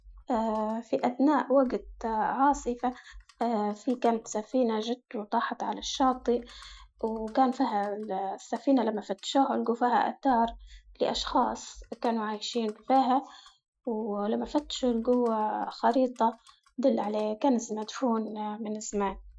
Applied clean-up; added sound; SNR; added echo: classical method Wiener filter.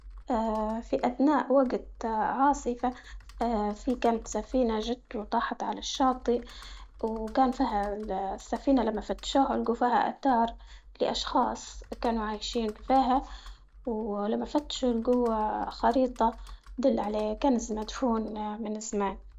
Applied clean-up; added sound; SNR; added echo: none; Computer keyboard; 18 dB; none.